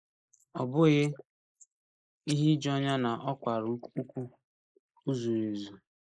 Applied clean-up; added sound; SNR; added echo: neural mask model Resemble Enhance denoiser.